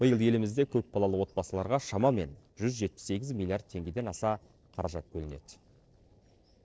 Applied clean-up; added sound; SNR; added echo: neural separator model SepFormer DNS4.